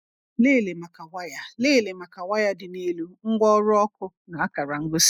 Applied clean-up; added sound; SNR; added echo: neural mask model Resemble Enhance denoiser.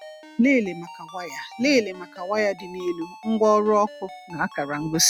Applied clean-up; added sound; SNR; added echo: none; Ringtone; 19 dB; none.